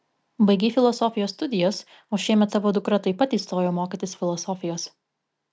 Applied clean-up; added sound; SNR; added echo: none; none; none; none.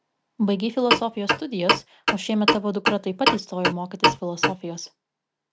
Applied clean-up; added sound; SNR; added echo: none; Clock; -3 dB; none.